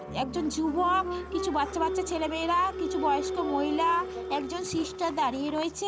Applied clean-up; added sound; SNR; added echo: none; Applause; 6 dB; none.